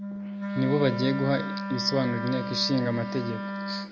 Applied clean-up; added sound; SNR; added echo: none; Wind instrument, woodwind instrument; 4 dB; none.